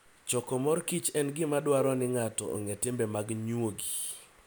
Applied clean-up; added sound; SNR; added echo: none; Bowed string instrument; 13 dB; none.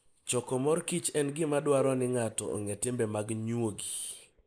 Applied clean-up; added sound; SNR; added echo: neural mask model Resemble Enhance denoiser.